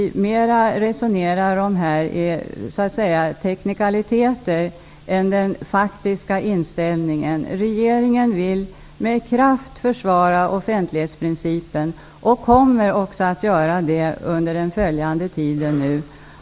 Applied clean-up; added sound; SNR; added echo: none; none; none; none.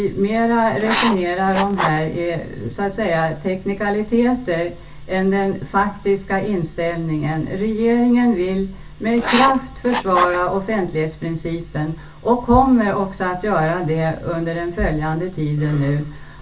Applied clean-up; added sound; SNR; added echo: none; Writing; 5 dB; reverberation time 0.2 s.